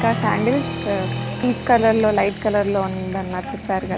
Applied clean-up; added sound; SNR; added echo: none; Applause; 7 dB; none.